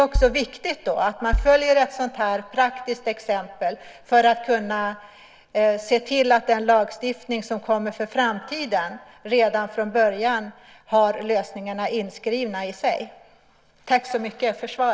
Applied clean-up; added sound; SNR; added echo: none; Bass drum; 3 dB; none.